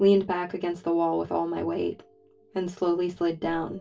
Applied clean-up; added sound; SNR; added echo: none; none; none; reverberation time 0.1 s.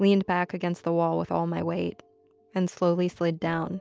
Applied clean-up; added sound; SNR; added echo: none; none; none; none.